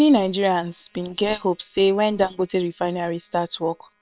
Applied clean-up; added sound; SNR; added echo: neural separator model SepFormer WHAM!.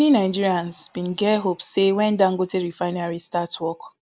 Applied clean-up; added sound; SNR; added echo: none; none; none; none.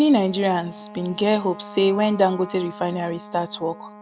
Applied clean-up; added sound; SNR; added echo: none; Wind instrument, woodwind instrument; 17 dB; none.